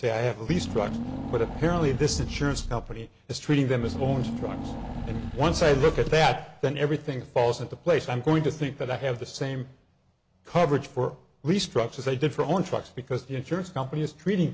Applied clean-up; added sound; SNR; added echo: none; Engine / Car; 6 dB; none.